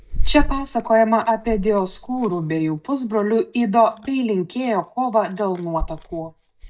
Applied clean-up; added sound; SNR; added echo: neural mask model DeepFilterNet 3.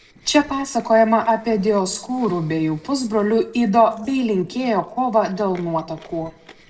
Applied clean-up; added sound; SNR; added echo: neural separator model SepFormer DNS4.